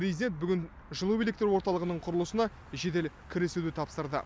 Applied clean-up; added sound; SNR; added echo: none; none; none; none.